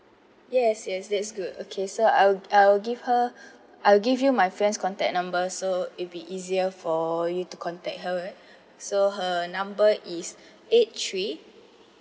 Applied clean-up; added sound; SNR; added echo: none; none; none; none.